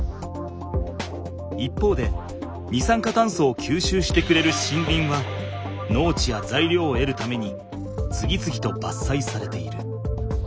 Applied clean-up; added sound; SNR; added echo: none; none; none; none.